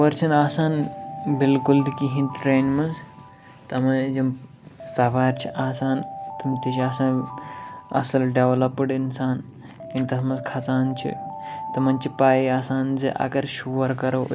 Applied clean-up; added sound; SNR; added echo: none; Alarm; 15 dB; none.